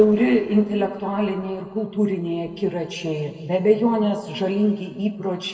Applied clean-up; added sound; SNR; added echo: neural separator model SepFormer DNS4.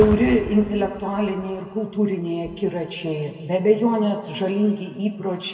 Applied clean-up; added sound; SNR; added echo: none; Boom; 15 dB; reverberation time 2.1 s.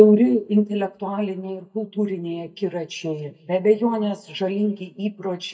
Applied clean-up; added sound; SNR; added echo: neural mask model DeepFilterNet 3.